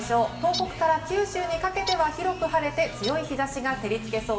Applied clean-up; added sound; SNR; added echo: none; Bird; 15 dB; reverberation time 0.6 s.